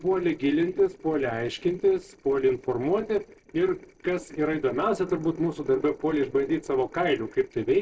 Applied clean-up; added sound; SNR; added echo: neural separator model SepFormer DNS4.